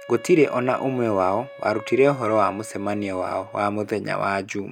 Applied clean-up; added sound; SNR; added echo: none; Wind instrument, woodwind instrument; 19 dB; none.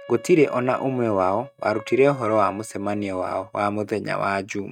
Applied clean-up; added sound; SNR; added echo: neural mask model RNNoise.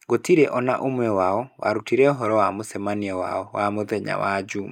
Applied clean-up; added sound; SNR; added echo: neural mask model Resemble Enhance denoiser.